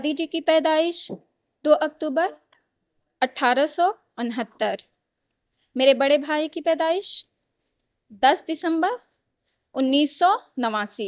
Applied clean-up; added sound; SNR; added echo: neural mask model DeepFilterNet 3.